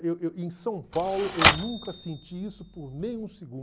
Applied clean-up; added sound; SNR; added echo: none; Typewriter; -3 dB; none.